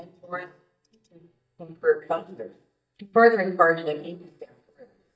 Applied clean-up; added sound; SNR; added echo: neural mask model DeepFilterNet 3.